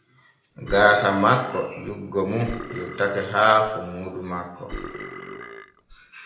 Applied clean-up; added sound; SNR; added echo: none; Burping, eructation; 13 dB; reverberation time 0.8 s.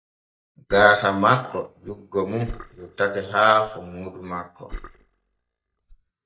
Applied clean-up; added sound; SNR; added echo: neural mask model DeepFilterNet 3.